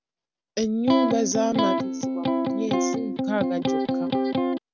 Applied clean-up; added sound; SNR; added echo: none; Electric guitar; -4 dB; none.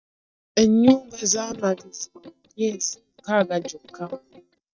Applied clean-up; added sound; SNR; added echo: neural mask model DeepFilterNet 3.